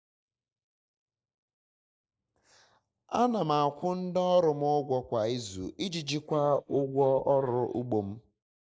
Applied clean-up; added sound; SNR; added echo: neural mask model Resemble Enhance denoiser.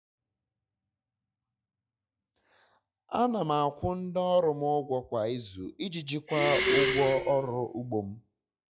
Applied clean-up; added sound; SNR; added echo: classical method log-MMSE.